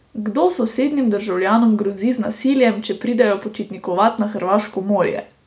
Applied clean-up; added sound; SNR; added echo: none; none; none; none.